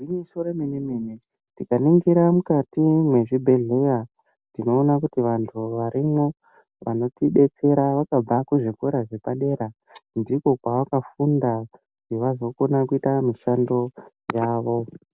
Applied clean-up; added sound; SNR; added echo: none; none; none; none.